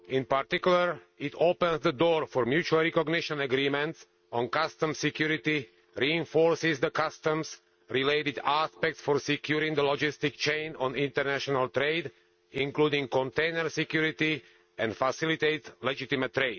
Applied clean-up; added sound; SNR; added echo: neural mask model RNNoise.